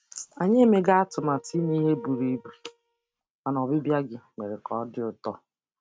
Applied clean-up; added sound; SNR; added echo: neural mask model RNNoise.